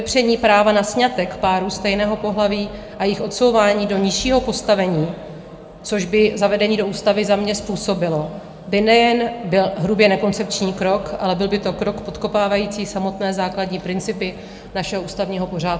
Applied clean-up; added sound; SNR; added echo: none; none; none; reverberation time 1.0 s.